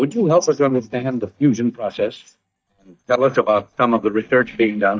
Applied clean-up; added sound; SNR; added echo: neural mask model DeepFilterNet 3.